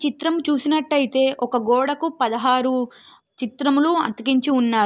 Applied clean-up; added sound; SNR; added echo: none; none; none; none.